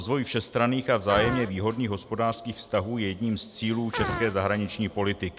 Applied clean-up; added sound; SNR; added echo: none; Fart; 11 dB; none.